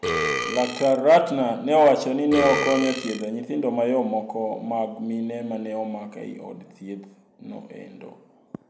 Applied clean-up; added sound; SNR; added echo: none; Burping, eructation; 5 dB; none.